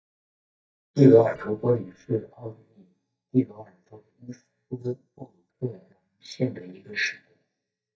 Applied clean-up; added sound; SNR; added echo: neural mask model DeepFilterNet 3.